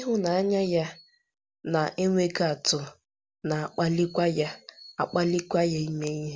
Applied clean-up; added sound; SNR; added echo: none; none; none; none.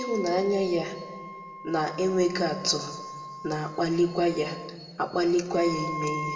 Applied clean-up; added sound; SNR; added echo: none; Wind instrument, woodwind instrument; 12 dB; reverberation time 1.7 s.